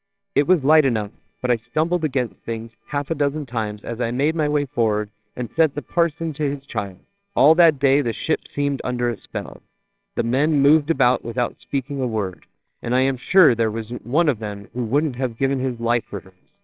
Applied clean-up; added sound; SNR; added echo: neural separator model SepFormer WHAMR!.